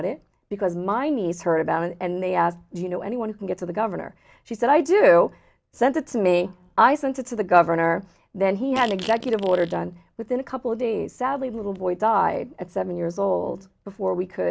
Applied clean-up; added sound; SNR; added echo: none; Fart; 14 dB; none.